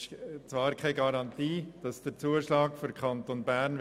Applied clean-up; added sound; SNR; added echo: none; none; none; none.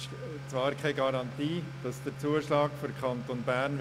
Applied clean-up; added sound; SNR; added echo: none; Accelerating, revving, vroom / Motor vehicle (road); 10 dB; none.